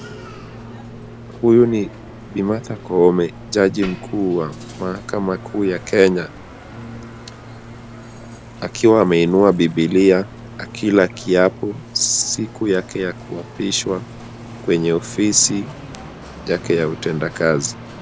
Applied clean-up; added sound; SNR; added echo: none; Bicycle + Brass instrument; 16 dB; none.